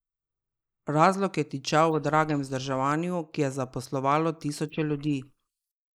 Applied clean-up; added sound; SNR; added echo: neural mask model Resemble Enhance denoiser.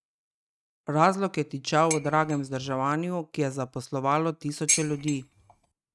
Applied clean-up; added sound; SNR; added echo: neural mask model RNNoise.